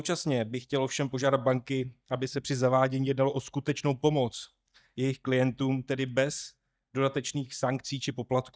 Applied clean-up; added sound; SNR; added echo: neural mask model DeepFilterNet 3.